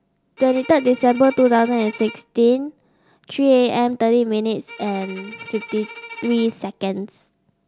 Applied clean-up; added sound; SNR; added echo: none; Bowed string instrument; 19 dB; none.